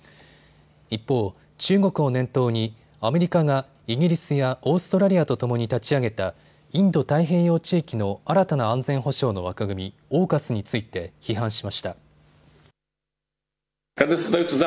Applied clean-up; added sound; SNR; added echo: none; none; none; none.